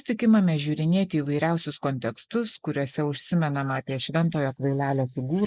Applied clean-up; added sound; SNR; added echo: neural mask model Resemble Enhance denoiser.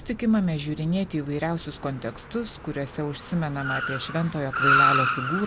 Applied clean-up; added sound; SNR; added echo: none; Car; 1 dB; none.